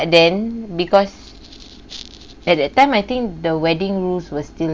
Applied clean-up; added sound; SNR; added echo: none; none; none; none.